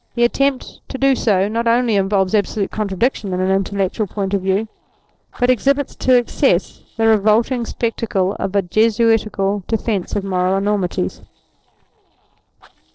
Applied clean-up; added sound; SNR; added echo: neural separator model SepFormer DNS4.